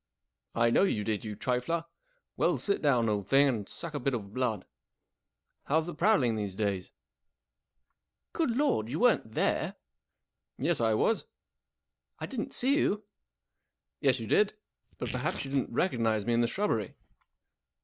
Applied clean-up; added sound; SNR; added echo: none; Tearing; 17 dB; none.